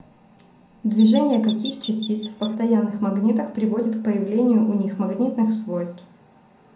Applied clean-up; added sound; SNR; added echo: none; Chirp, tweet; 11 dB; reverberation time 0.5 s.